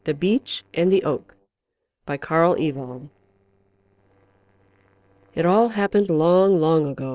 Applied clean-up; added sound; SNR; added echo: neural separator model SepFormer DNS4.